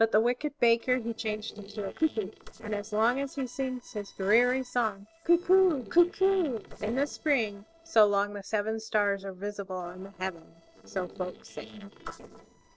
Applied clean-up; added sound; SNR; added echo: neural separator model SepFormer DNS4.